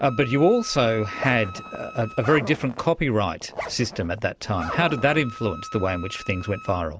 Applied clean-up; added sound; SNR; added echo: none; Wind instrument, woodwind instrument + Zipper (clothing); 13 dB; none.